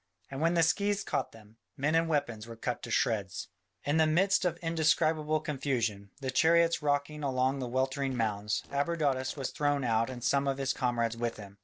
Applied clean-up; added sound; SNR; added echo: neural separator model SepFormer DNS4.